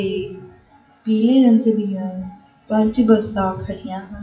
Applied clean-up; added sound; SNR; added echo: classical method WPE with log-MMSE.